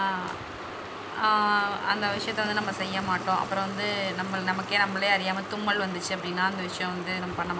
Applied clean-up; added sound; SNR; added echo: none; Sink (filling or washing); 19 dB; none.